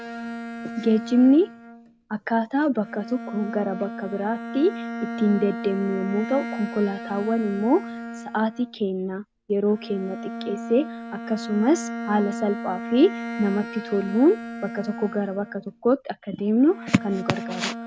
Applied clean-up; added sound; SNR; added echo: none; Bowed string instrument; 10 dB; none.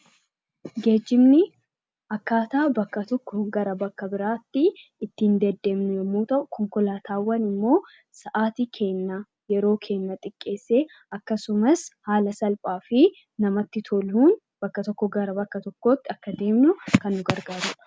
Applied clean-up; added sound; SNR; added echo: none; none; none; none.